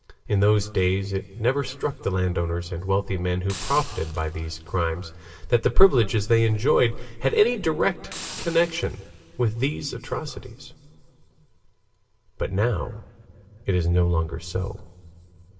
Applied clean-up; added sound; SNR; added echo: none; Hiss; 18 dB; reverberation time 2.8 s.